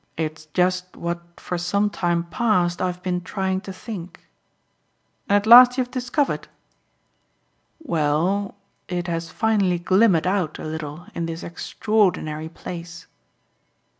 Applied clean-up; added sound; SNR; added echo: none; none; none; none.